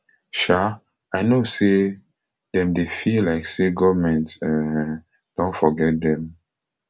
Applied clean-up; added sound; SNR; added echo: none; none; none; none.